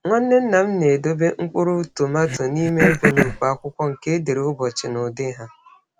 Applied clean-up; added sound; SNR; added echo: none; Cough; 2 dB; none.